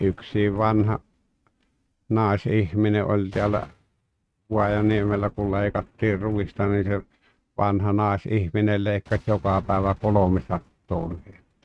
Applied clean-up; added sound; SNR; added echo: neural mask model RNNoise.